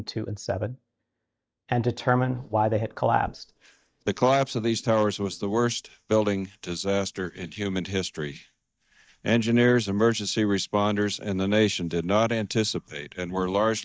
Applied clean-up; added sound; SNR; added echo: neural mask model DeepFilterNet 3.